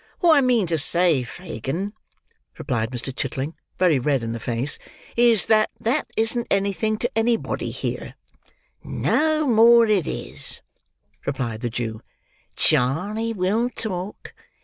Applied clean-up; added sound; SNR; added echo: none; none; none; none.